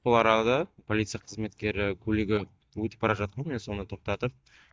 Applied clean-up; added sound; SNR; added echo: neural mask model DeepFilterNet 3.